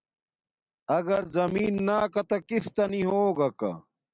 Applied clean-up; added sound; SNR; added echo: none; none; none; none.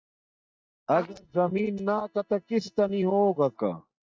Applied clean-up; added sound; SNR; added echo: neural mask model DeepFilterNet 3.